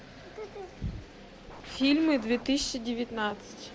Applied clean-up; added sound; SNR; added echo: none; Scratching (performance technique); 16 dB; none.